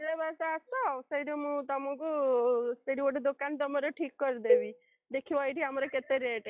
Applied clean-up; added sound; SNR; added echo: classical method log-MMSE.